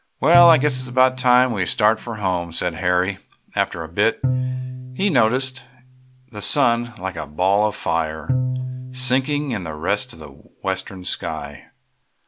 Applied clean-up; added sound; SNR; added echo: none; Bowed string instrument; 8 dB; none.